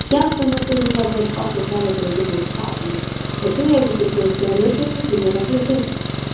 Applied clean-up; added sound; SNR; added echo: none; Engine; 3 dB; reverberation time 0.7 s.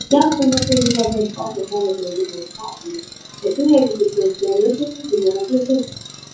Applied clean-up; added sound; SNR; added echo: classical method WPE with log-MMSE.